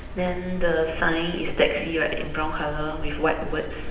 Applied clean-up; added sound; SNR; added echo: none; Chirp, tweet; 5 dB; reverberation time 0.8 s.